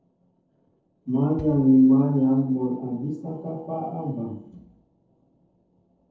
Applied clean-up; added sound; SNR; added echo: neural separator model SepFormer DNS4.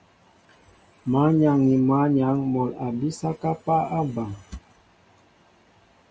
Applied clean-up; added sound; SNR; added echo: none; none; none; none.